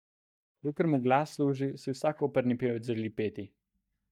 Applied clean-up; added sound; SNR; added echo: neural mask model DeepFilterNet 3.